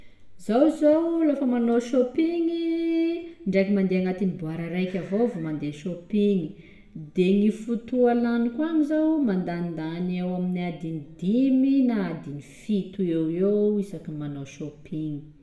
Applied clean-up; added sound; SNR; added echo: none; none; none; reverberation time 0.7 s.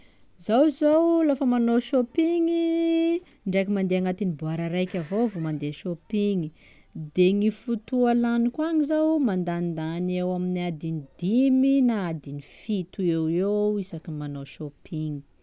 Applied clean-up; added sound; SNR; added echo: none; none; none; none.